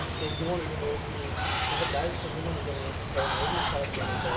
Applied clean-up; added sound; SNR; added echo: none; Water; -3 dB; reverberation time 0.8 s.